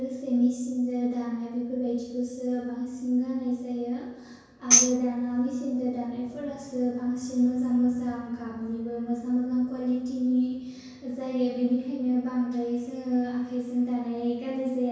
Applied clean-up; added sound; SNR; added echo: none; Tambourine; -3 dB; reverberation time 1.0 s.